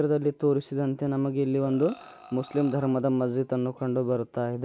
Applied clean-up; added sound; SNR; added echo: none; Burping, eructation; 20 dB; none.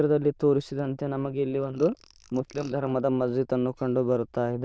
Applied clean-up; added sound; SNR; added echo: neural diffusion model UNIVERSE++.